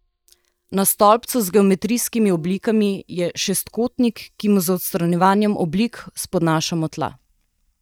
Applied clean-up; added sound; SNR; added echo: neural mask model DeepFilterNet 3.